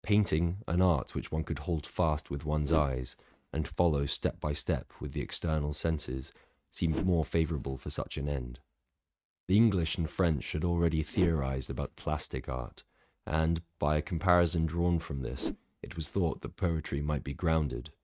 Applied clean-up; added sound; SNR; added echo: neural mask model RNNoise.